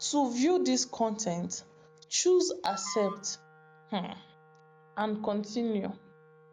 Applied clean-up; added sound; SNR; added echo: none; Wind instrument, woodwind instrument; 19 dB; none.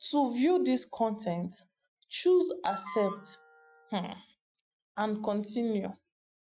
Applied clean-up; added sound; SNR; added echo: classical method Wiener filter.